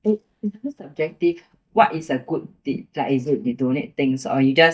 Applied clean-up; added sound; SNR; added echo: neural mask model DeepFilterNet 3.